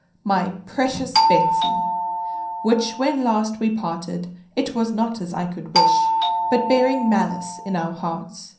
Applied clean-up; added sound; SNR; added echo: none; Doorbell; -2 dB; reverberation time 0.6 s.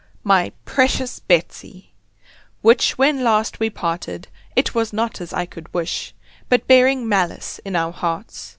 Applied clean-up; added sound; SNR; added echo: none; none; none; none.